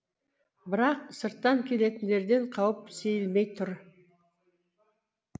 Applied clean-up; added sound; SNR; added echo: none; none; none; none.